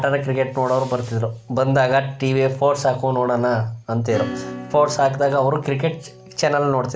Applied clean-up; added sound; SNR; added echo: none; Acoustic guitar / Strum; 18 dB; none.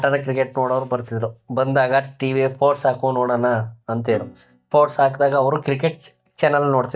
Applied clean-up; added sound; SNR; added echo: neural mask model DeepFilterNet 3.